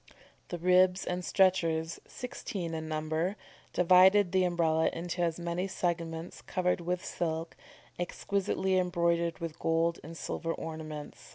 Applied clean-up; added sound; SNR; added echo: none; none; none; none.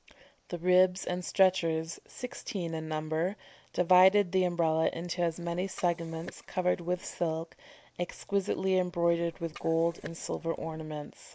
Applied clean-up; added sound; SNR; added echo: neural mask model Resemble Enhance denoiser.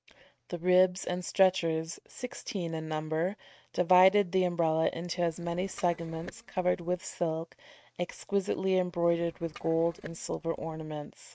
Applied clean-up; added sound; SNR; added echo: neural mask model RNNoise.